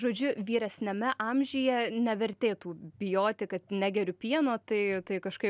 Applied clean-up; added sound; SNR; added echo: none; none; none; none.